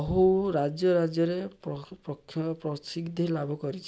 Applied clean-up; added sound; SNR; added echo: none; none; none; none.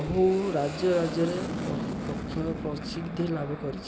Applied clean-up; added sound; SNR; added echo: none; Aircraft; 6 dB; none.